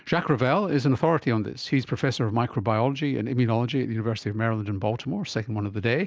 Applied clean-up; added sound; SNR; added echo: none; none; none; none.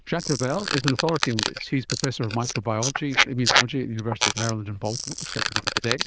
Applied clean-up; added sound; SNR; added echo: neural diffusion model UNIVERSE++.